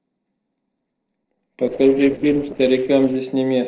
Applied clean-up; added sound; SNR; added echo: neural separator model SepFormer DNS4.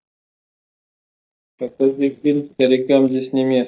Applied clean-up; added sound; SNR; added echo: neural mask model DeepFilterNet 3.